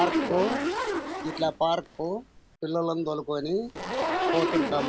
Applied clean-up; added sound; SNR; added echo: none; Zipper (clothing); 1 dB; none.